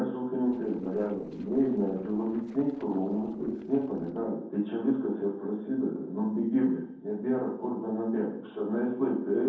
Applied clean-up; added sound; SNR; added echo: neural separator model SepFormer DNS4.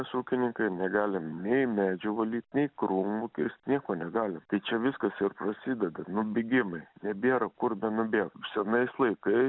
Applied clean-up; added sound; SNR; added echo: none; none; none; none.